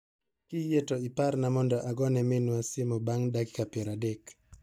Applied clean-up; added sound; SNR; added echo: neural mask model DeepFilterNet 3.